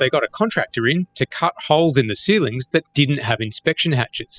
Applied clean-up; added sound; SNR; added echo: classical method spectral subtraction.